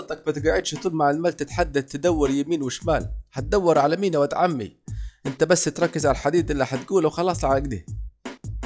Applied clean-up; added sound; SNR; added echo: classical method log-MMSE.